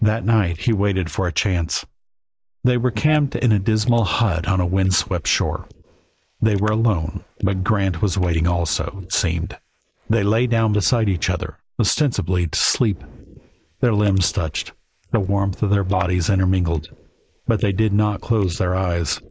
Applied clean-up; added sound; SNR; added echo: neural mask model Resemble Enhance denoiser.